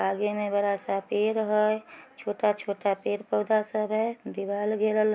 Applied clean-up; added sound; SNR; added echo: none; none; none; none.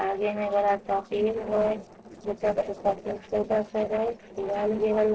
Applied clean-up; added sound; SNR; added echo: neural separator model SepFormer DNS4.